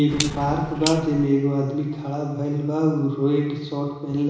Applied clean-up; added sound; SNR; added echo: none; Clock; 11 dB; reverberation time 1.0 s.